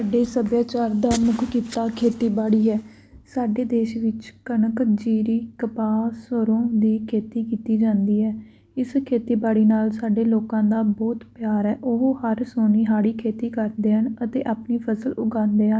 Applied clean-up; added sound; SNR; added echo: none; none; none; none.